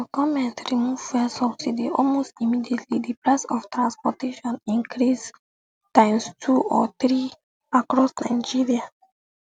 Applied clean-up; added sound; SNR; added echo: none; none; none; none.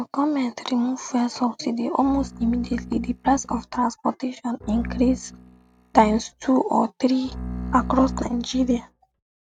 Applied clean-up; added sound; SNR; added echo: neural mask model RNNoise.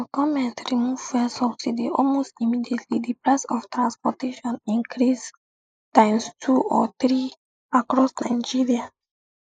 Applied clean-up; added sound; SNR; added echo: neural mask model Resemble Enhance denoiser.